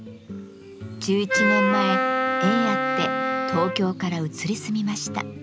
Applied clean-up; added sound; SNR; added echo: none; Wind instrument, woodwind instrument; -2 dB; none.